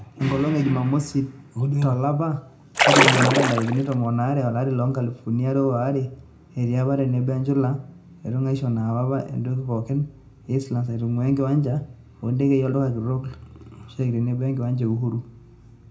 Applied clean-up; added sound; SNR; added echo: none; Splash, splatter; -4 dB; reverberation time 0.3 s.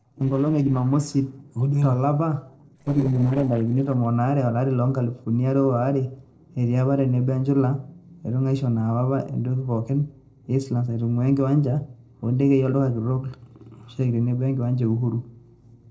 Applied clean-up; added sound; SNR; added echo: neural separator model SepFormer DNS4.